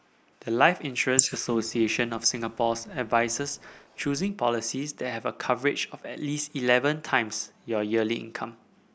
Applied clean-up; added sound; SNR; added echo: neural mask model Resemble Enhance denoiser.